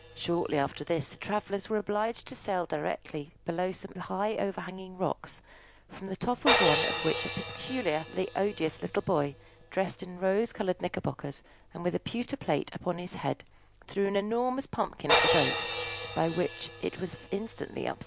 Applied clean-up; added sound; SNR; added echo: none; Crash cymbal; 4 dB; none.